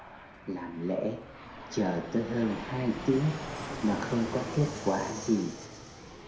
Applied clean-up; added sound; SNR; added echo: none; Fixed-wing aircraft, airplane; 9 dB; reverberation time 0.6 s.